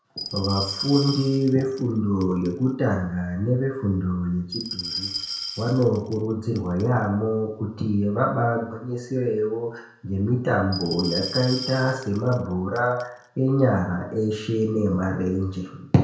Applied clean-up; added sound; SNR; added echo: none; Glass; 11 dB; reverberation time 0.5 s.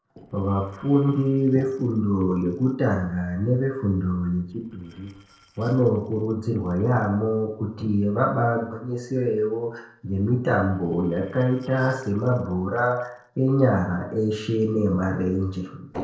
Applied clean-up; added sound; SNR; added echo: neural separator model SepFormer DNS4.